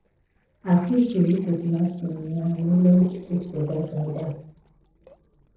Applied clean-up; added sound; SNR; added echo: neural separator model SepFormer DNS4.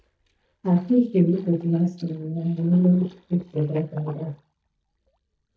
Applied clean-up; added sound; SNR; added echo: neural mask model DeepFilterNet 3.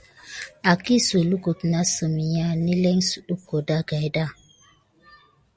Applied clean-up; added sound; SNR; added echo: none; none; none; none.